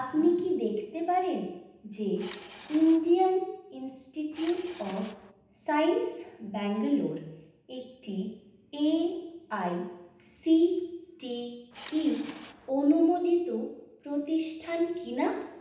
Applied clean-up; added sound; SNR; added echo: none; Subway, metro, underground / Engine; 16 dB; reverberation time 0.9 s.